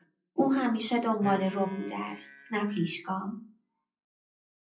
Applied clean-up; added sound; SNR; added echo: classical method WPE with log-MMSE.